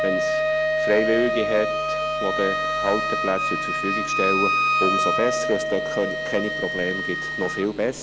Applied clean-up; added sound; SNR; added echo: none; Wind instrument, woodwind instrument; -2 dB; none.